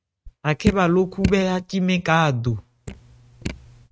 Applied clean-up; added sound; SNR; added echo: neural mask model RNNoise.